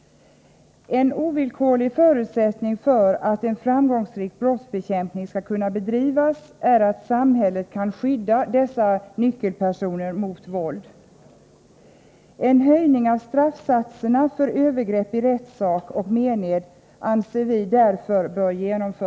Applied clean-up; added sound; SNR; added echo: none; none; none; none.